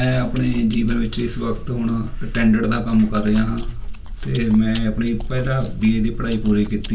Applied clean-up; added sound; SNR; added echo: none; Chewing, mastication; 18 dB; reverberation time 0.3 s.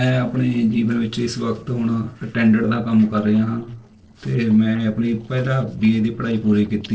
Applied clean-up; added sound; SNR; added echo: neural separator model SepFormer DNS4.